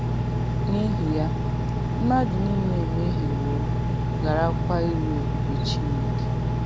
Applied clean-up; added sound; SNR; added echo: none; Engine; -5 dB; none.